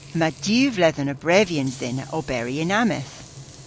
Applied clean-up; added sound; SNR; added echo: none; Frying (food); 17 dB; none.